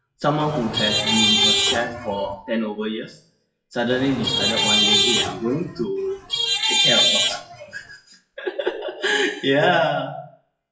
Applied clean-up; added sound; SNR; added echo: classical method WPE with log-MMSE.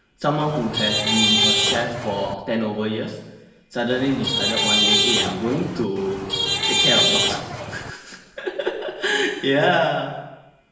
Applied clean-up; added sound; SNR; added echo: none; Traffic noise, roadway noise / Vehicle horn, car horn, honking; -3 dB; reverberation time 1.0 s.